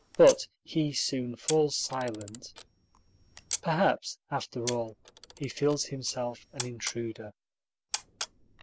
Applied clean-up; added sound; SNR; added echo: none; Camera; 12 dB; none.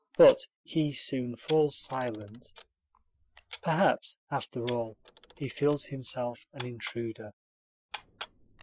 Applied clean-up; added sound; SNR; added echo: classical method Wiener filter.